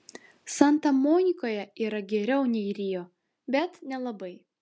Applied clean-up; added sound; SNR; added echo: none; none; none; none.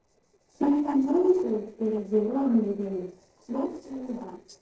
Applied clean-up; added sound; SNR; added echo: neural separator model SepFormer DNS4.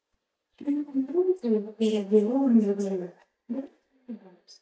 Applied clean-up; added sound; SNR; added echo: neural mask model DeepFilterNet 3.